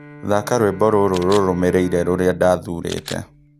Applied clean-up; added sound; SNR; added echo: none; Camera + Bowed string instrument; 17 dB; none.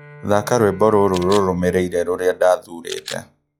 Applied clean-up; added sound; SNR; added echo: classical method log-MMSE.